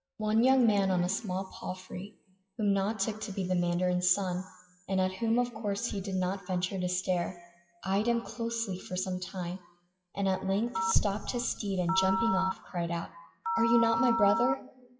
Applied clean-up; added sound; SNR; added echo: classical method WPE with log-MMSE.